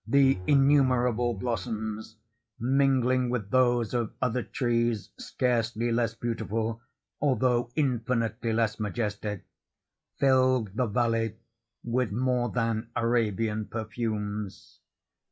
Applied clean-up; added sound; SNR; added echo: classical method log-MMSE.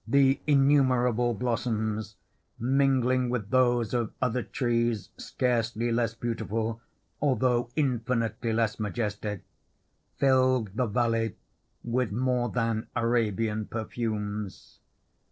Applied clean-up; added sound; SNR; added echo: neural separator model SepFormer DNS4.